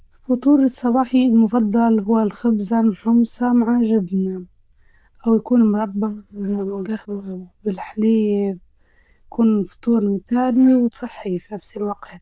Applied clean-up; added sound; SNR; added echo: neural diffusion model UNIVERSE++.